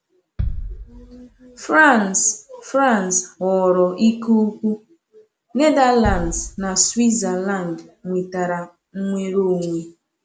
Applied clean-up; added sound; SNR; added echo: none; Bass drum; 13 dB; none.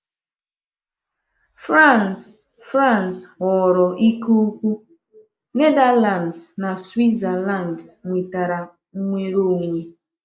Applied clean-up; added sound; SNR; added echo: neural mask model Resemble Enhance denoiser.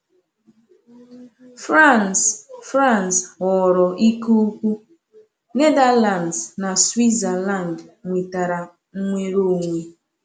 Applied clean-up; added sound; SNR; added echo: none; none; none; none.